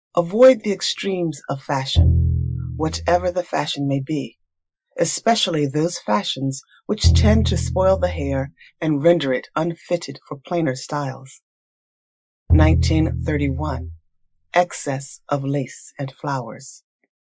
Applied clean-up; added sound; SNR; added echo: classical method Wiener filter.